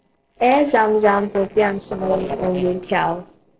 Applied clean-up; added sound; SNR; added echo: neural separator model SepFormer DNS4.